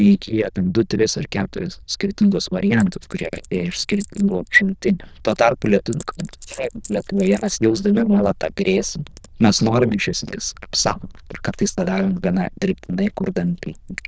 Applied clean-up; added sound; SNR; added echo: neural diffusion model UNIVERSE++.